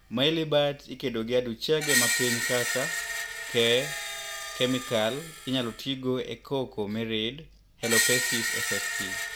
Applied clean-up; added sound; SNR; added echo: none; Screech; 3 dB; none.